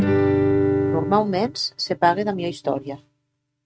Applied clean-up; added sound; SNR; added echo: neural mask model RNNoise.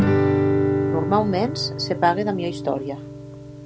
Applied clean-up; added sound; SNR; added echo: none; Guitar; -2 dB; none.